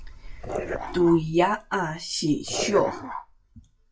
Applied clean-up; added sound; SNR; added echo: classical method WPE with log-MMSE.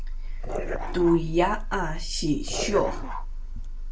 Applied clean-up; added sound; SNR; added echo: none; Dog; 10 dB; reverberation time 0.2 s.